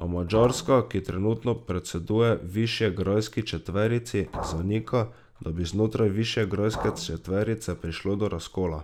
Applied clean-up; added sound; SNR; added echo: none; Liquid; 15 dB; none.